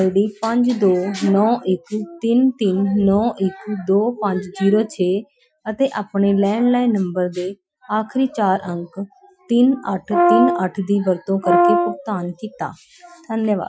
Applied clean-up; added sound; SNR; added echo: classical method Wiener filter.